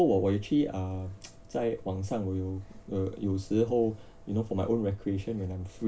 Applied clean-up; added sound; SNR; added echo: none; none; none; none.